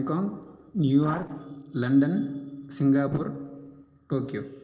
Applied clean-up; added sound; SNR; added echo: neural separator model SepFormer DNS4.